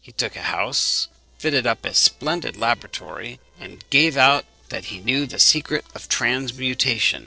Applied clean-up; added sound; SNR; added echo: neural separator model SepFormer DNS4.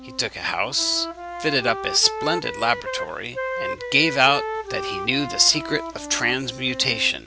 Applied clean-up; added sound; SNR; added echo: none; Wind instrument, woodwind instrument; 8 dB; none.